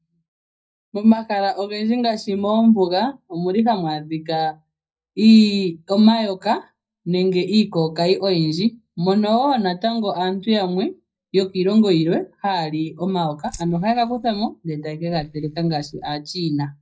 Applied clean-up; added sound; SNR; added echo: neural mask model DeepFilterNet 3.